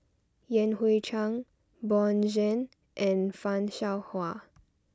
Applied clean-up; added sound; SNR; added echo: none; none; none; none.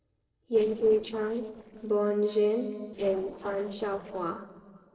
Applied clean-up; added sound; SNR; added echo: neural separator model SepFormer DNS4.